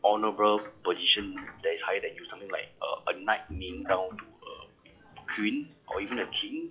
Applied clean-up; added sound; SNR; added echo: classical method log-MMSE.